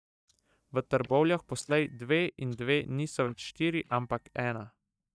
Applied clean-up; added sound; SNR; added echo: neural mask model DeepFilterNet 3.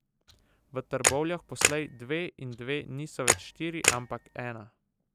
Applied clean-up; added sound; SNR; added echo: none; Camera; -3 dB; none.